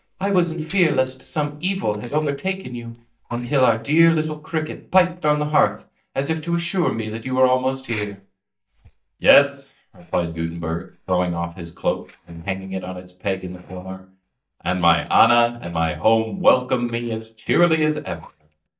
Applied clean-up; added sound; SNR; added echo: neural mask model DeepFilterNet 3.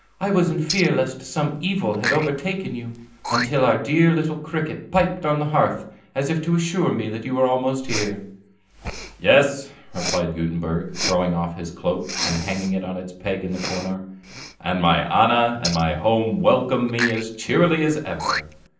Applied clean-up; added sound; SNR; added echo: none; Respiratory sounds; 11 dB; reverberation time 0.6 s.